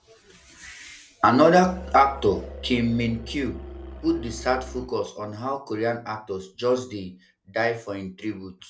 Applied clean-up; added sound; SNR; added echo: none; Musical instrument; 13 dB; none.